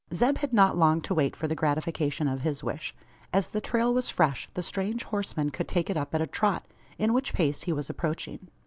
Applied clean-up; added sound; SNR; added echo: none; none; none; none.